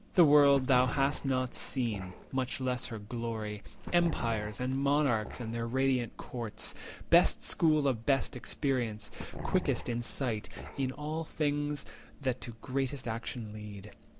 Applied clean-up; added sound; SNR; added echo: none; Growling; 11 dB; none.